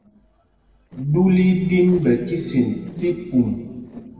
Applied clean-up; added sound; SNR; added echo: neural separator model SepFormer DNS4.